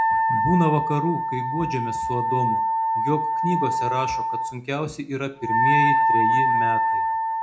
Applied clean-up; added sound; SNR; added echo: none; Wind instrument, woodwind instrument; -5 dB; reverberation time 0.3 s.